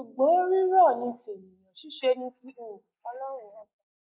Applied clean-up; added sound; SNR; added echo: neural mask model Resemble Enhance denoiser.